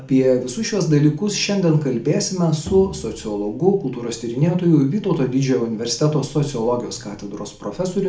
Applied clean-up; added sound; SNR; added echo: none; Bowed string instrument; 16 dB; reverberation time 0.4 s.